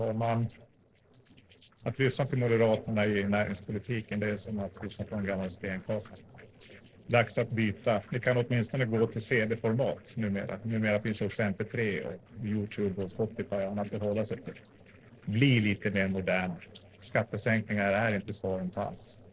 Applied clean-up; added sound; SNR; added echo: neural separator model SepFormer DNS4.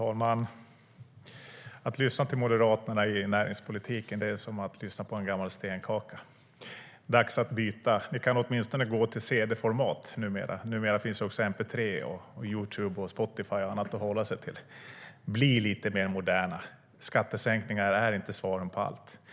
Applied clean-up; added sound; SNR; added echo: none; none; none; none.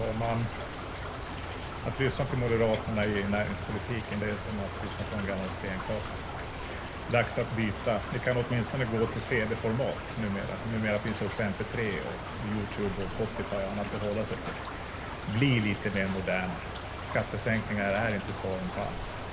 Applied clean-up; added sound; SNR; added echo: none; Stream / Trickle, dribble; 5 dB; reverberation time 1.3 s.